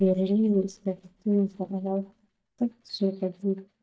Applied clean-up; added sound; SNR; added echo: neural mask model DeepFilterNet 3.